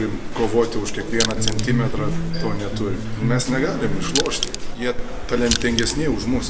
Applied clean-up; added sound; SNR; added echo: none; Electric guitar + Crushing; 5 dB; none.